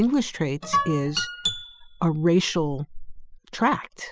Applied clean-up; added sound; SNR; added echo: classical method spectral subtraction.